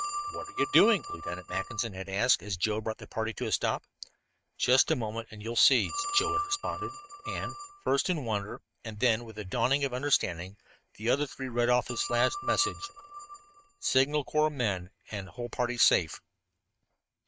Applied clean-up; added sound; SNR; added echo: neural mask model RNNoise.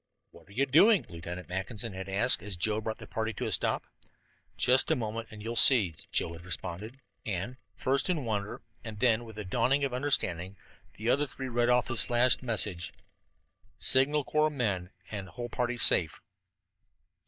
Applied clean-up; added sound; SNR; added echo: neural mask model DeepFilterNet 3.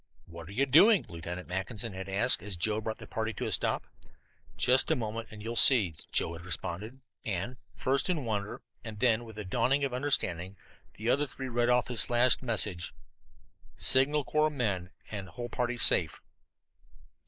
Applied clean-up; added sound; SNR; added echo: neural mask model Resemble Enhance denoiser.